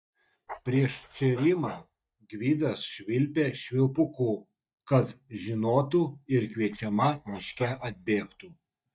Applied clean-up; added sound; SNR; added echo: neural mask model DeepFilterNet 3.